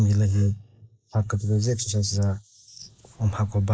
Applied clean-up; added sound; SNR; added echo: neural mask model Resemble Enhance denoiser.